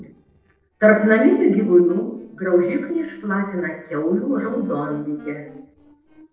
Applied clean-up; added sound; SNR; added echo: neural separator model SepFormer DNS4.